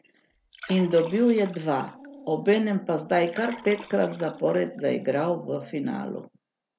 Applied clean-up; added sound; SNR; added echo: none; Liquid + Dog; 19 dB; none.